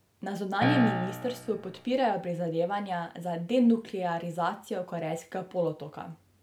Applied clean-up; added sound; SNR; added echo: none; Piano; 2 dB; none.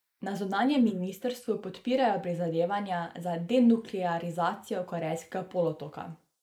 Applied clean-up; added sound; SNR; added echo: neural mask model Resemble Enhance denoiser.